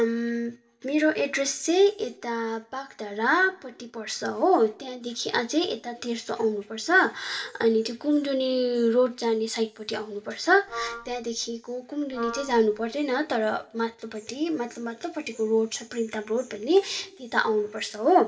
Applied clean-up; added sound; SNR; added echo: none; Wind instrument, woodwind instrument; 12 dB; reverberation time 0.5 s.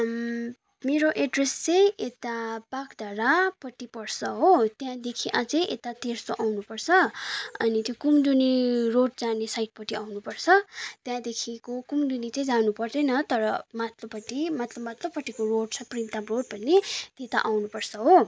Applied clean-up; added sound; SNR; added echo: none; none; none; none.